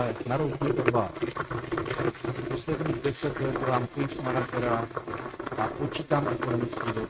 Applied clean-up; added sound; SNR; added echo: neural mask model RNNoise.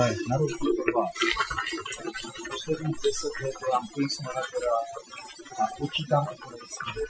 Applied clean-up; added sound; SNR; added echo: classical method Wiener filter.